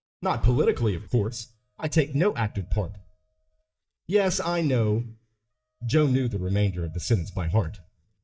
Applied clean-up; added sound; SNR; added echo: neural mask model DeepFilterNet 3.